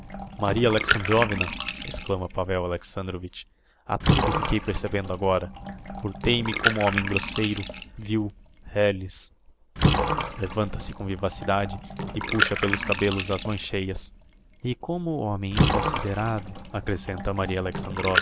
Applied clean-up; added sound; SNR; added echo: none; Bathtub (filling or washing) / Water; 2 dB; none.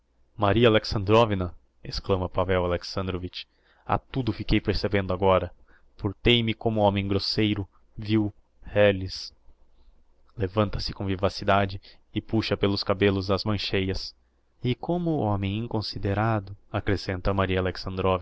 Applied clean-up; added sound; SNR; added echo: none; none; none; none.